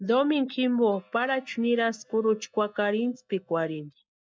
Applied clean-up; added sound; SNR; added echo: neural mask model DeepFilterNet 3.